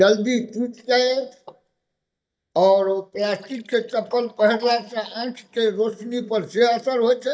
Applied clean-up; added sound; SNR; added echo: neural mask model DeepFilterNet 3.